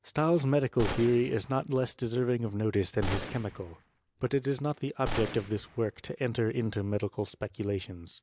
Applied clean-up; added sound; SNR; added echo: none; Gunshot, gunfire; 9 dB; none.